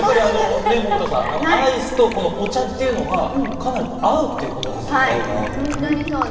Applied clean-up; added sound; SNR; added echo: none; Fill (with liquid); 17 dB; reverberation time 2.5 s.